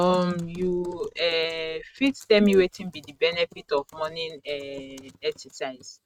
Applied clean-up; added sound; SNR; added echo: neural mask model RNNoise.